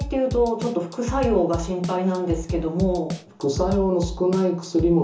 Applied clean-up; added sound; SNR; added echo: none; Drum / Drum kit; 9 dB; reverberation time 0.8 s.